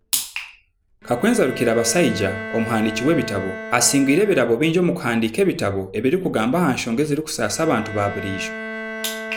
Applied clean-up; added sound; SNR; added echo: none; Bowed string instrument; 13 dB; none.